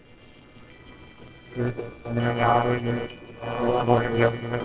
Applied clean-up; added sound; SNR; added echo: neural separator model SepFormer WHAMR!.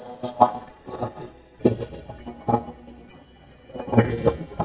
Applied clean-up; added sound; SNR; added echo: neural mask model DeepFilterNet 3.